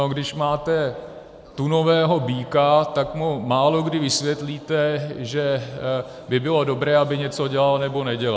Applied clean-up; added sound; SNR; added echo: none; none; none; none.